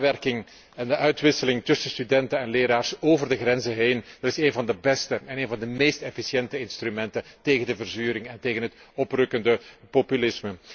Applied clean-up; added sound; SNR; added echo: none; none; none; none.